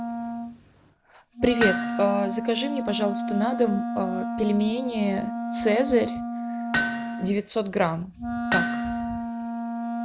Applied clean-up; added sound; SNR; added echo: none; Hammer + Wind instrument, woodwind instrument; 2 dB; none.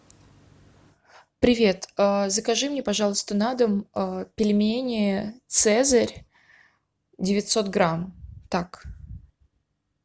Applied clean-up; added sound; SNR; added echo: none; none; none; none.